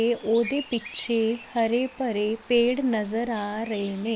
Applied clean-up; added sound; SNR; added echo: none; Bird vocalization, bird call, bird song; 19 dB; none.